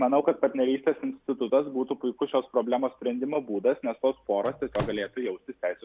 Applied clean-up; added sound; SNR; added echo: none; Slam / Microwave oven; 11 dB; none.